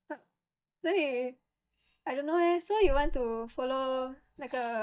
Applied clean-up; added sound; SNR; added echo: neural mask model DeepFilterNet 3.